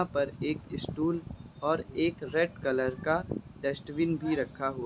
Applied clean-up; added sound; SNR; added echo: none; none; none; none.